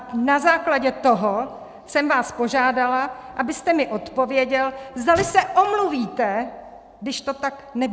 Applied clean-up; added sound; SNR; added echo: none; Squeak / Wood; 16 dB; none.